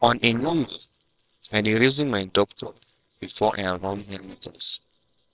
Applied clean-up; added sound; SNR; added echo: neural separator model SepFormer WHAMR!.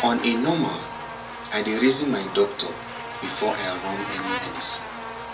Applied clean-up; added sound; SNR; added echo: none; Buzz; 7 dB; reverberation time 0.2 s.